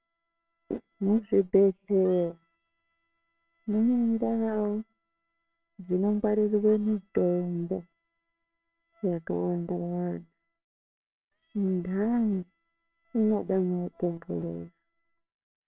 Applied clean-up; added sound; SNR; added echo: neural separator model SepFormer WHAMR!.